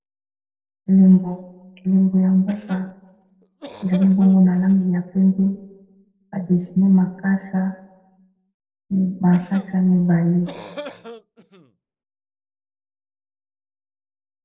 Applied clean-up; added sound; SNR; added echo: neural separator model SepFormer DNS4.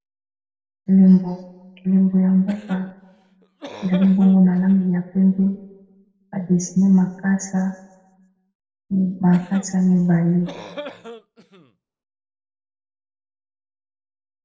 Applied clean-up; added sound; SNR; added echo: none; Cough; 19 dB; reverberation time 0.9 s.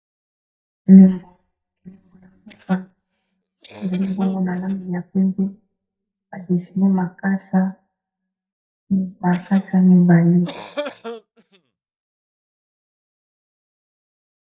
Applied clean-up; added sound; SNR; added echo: neural mask model DeepFilterNet 3.